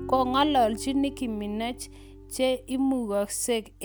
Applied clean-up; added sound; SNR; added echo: none; Guitar + Bass guitar; 15 dB; none.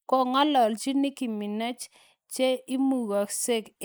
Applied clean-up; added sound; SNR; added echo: neural mask model Resemble Enhance denoiser.